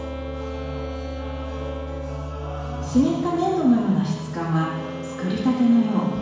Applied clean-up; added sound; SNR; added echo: none; Wind instrument, woodwind instrument; 13 dB; reverberation time 1.1 s.